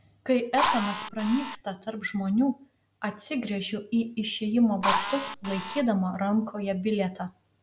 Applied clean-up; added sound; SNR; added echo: none; Drill; 1 dB; none.